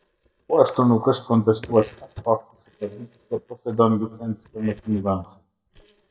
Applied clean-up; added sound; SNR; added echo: neural mask model DeepFilterNet 3.